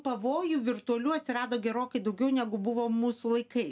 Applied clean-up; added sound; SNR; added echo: none; none; none; none.